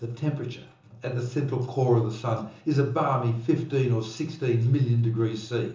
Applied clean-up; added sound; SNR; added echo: none; none; none; reverberation time 0.6 s.